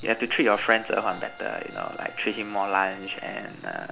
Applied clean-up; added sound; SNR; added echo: none; Trumpet; 20 dB; none.